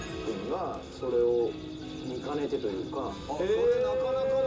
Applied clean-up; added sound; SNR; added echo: none; Fire; 20 dB; reverberation time 0.2 s.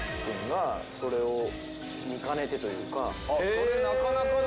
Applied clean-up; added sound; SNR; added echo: none; none; none; none.